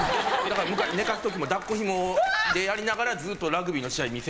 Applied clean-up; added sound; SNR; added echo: none; Tearing; 19 dB; none.